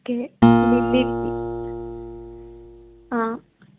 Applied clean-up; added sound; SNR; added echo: none; Acoustic guitar; -5 dB; none.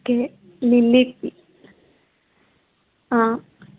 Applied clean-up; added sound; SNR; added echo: none; none; none; none.